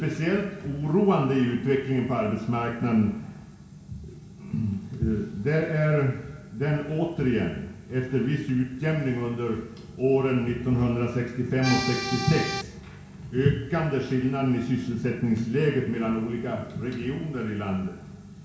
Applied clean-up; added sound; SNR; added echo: none; Accordion; 3 dB; reverberation time 0.6 s.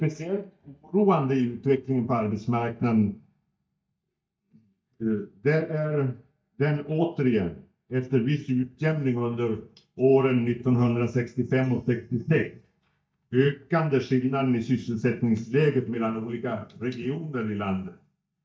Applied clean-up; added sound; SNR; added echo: neural mask model DeepFilterNet 3.